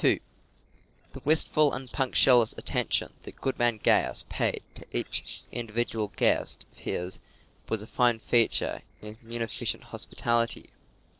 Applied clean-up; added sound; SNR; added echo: neural separator model SepFormer DNS4.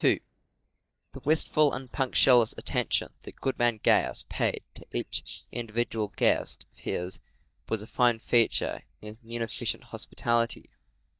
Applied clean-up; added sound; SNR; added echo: neural mask model DeepFilterNet 3.